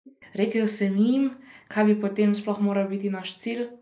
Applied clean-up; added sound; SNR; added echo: neural mask model Resemble Enhance denoiser.